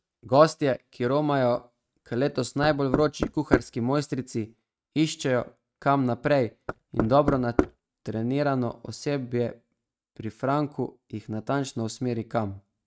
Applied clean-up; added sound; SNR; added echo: neural mask model RNNoise.